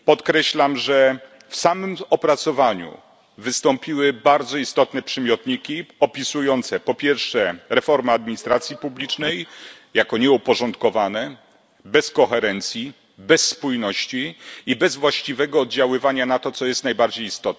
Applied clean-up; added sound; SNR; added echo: none; Telephone; 15 dB; none.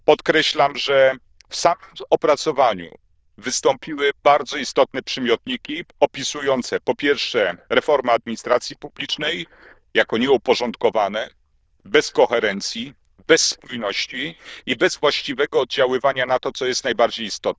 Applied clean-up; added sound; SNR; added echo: neural diffusion model UNIVERSE++.